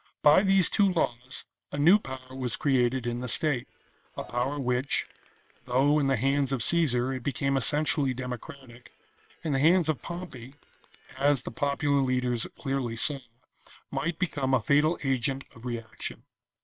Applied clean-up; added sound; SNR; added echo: neural separator model SepFormer WHAM!.